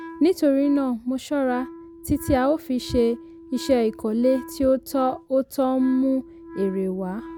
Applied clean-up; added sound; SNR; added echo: none; Wind instrument, woodwind instrument; 17 dB; none.